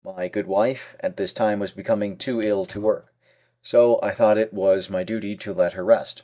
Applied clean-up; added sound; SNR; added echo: neural mask model DeepFilterNet 3.